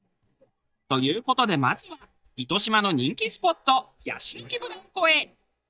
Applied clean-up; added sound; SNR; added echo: neural mask model DeepFilterNet 3.